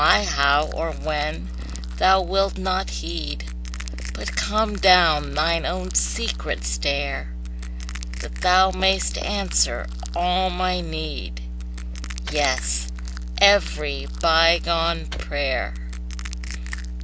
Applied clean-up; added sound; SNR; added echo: none; Microwave oven + Crushing; 20 dB; none.